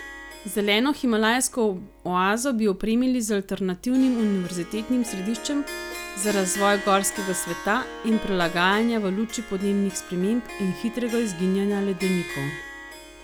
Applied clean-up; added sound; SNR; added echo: none; Harp; 13 dB; none.